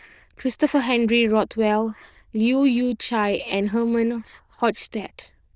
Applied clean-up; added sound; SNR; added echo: neural diffusion model UNIVERSE++.